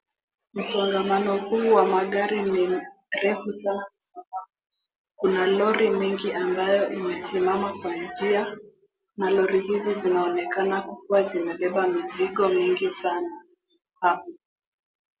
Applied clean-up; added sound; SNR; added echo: none; none; none; none.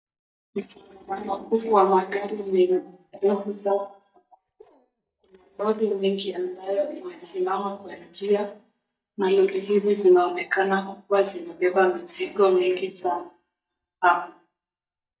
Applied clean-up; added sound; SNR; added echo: neural mask model DeepFilterNet 3.